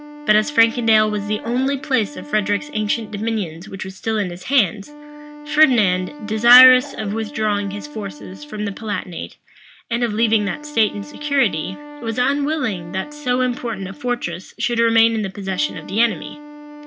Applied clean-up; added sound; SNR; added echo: none; Bark + Wind instrument, woodwind instrument; 15 dB; none.